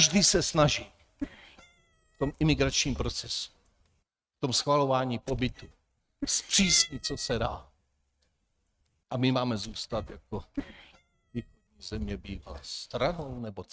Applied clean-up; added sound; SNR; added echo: neural mask model RNNoise.